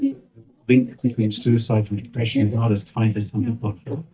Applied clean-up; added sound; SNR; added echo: neural mask model DeepFilterNet 3.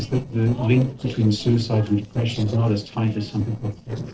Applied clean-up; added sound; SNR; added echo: neural separator model SepFormer DNS4.